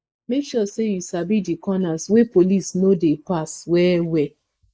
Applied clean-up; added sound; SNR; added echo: neural mask model Resemble Enhance denoiser.